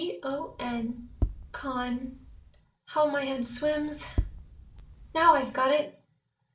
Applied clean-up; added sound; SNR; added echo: none; Tap; 8 dB; reverberation time 0.3 s.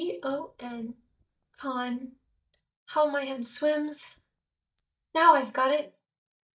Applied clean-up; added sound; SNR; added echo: neural mask model DeepFilterNet 3.